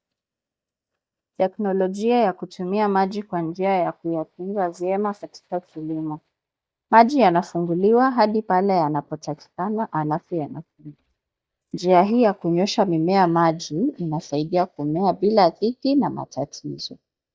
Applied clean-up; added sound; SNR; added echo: neural mask model DeepFilterNet 3.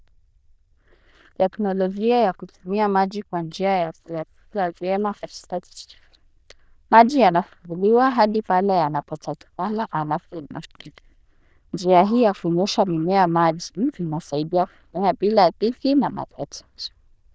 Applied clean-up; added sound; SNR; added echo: neural diffusion model UNIVERSE++.